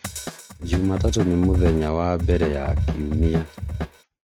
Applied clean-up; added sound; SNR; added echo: neural mask model RNNoise.